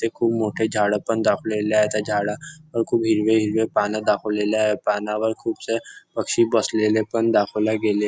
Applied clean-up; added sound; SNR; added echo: none; none; none; none.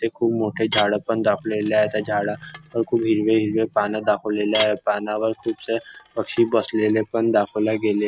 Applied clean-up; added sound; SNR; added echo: none; Dishes, pots, and pans / Glass; 14 dB; none.